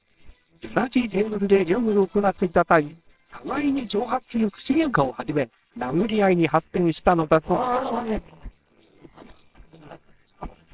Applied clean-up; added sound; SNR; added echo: neural separator model SepFormer WHAMR!.